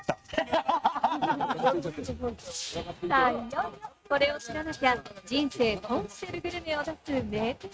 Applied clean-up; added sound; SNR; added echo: neural mask model RNNoise.